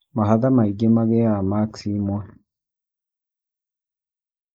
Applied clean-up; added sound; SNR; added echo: neural mask model Resemble Enhance denoiser.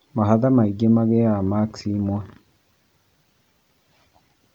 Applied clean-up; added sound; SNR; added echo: none; none; none; none.